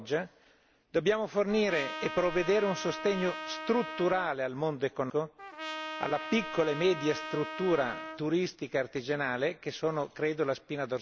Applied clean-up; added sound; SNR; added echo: none; Trumpet; 9 dB; none.